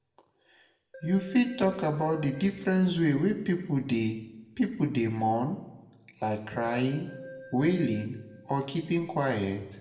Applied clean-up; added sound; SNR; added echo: none; Keyboard (musical); 19 dB; reverberation time 0.7 s.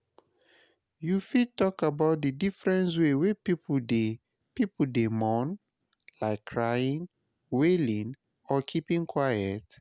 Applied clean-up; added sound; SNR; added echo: none; none; none; none.